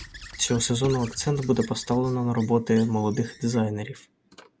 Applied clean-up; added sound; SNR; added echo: none; Squeak / Writing; 19 dB; none.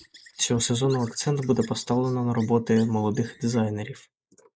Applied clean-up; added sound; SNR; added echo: neural mask model Resemble Enhance denoiser.